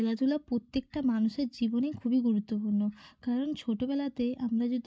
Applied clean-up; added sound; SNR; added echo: none; none; none; none.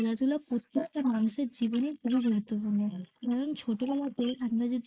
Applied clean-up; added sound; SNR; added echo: neural mask model Resemble Enhance denoiser.